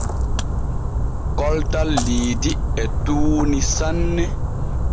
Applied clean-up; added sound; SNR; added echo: none; Splash, splatter; -5 dB; none.